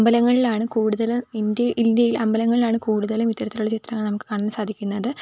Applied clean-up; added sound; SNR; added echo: none; none; none; none.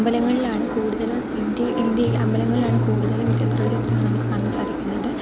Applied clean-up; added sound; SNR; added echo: none; Engine + Bass guitar; -1 dB; none.